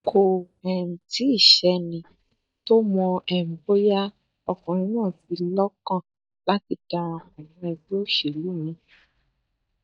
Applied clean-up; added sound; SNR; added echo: neural mask model DeepFilterNet 3.